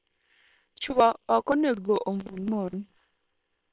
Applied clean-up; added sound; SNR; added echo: neural separator model SepFormer WHAM!.